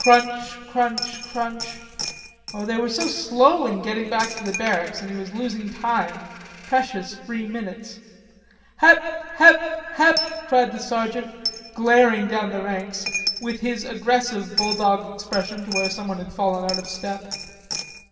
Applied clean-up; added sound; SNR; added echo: none; Coin (dropping); 11 dB; reverberation time 1.9 s.